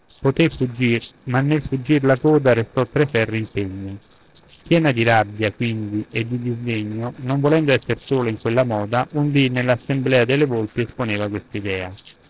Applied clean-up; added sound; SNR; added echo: neural separator model SepFormer DNS4.